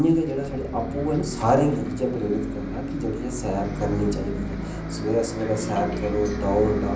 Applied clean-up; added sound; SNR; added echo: none; Bus; 6 dB; reverberation time 0.6 s.